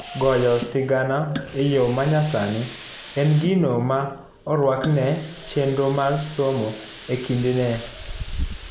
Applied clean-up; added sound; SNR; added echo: none; Hiss; 11 dB; none.